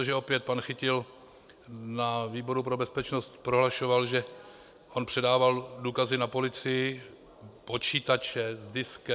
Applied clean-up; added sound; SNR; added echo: none; none; none; none.